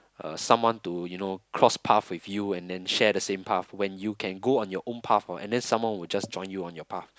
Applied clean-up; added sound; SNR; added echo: none; none; none; none.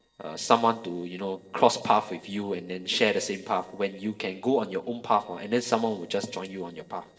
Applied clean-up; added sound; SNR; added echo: neural separator model SepFormer DNS4.